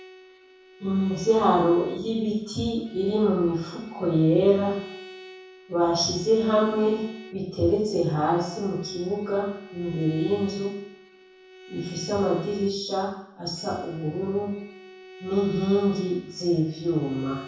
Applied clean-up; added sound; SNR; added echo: none; Bowed string instrument; 19 dB; reverberation time 0.7 s.